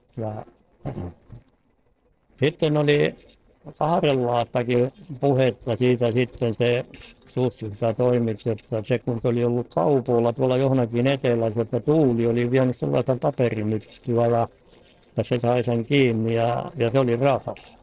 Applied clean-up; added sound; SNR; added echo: neural separator model SepFormer DNS4.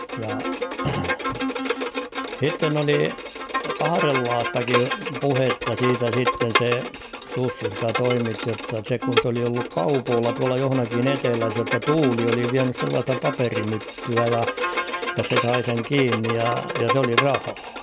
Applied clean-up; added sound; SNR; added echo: none; Bowed string instrument; 3 dB; none.